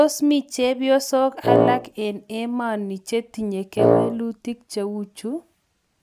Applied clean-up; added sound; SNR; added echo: none; Wind instrument, woodwind instrument; -3 dB; none.